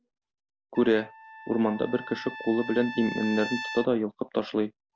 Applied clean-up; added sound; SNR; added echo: none; Trumpet; 11 dB; none.